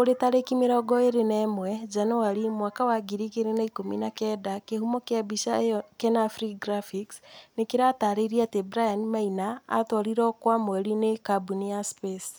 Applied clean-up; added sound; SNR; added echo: none; none; none; none.